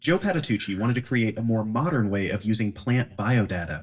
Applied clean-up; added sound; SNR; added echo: neural mask model DeepFilterNet 3.